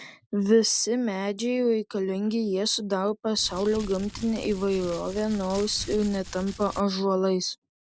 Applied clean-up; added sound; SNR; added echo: none; Crumpling, crinkling; 15 dB; none.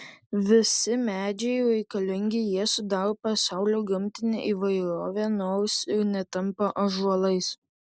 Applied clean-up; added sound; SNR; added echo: none; none; none; none.